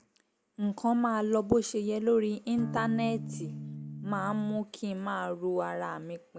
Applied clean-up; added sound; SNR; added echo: none; Electric guitar / Strum; 8 dB; none.